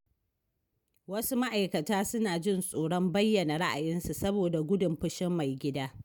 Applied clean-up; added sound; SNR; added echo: none; none; none; none.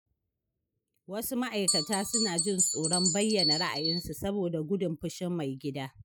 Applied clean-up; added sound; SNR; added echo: classical method Wiener filter.